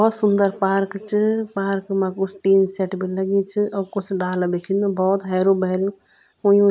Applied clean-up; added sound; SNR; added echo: none; none; none; none.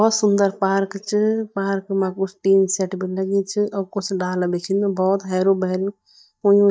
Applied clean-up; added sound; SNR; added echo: neural mask model DeepFilterNet 3.